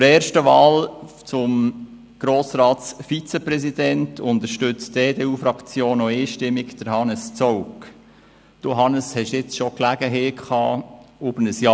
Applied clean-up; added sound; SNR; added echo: none; none; none; none.